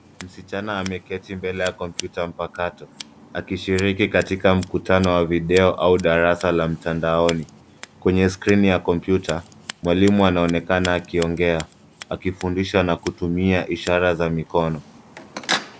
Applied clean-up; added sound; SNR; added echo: none; Scissors; 17 dB; none.